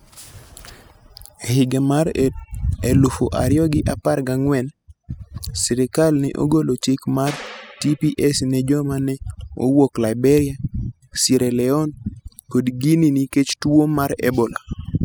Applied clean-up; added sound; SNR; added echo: classical method spectral subtraction.